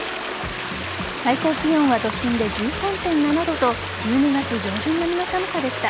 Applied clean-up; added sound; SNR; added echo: none; Stream; 6 dB; none.